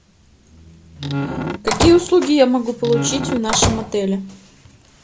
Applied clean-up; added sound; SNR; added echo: none; Squeak / Slam / Wood; 4 dB; none.